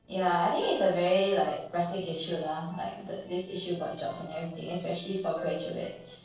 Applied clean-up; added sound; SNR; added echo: neural separator model SepFormer DNS4.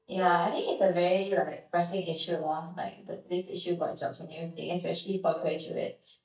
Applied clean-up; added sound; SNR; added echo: neural mask model DeepFilterNet 3.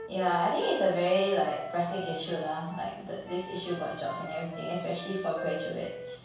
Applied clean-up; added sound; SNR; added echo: none; Wind instrument, woodwind instrument; 11 dB; reverberation time 0.7 s.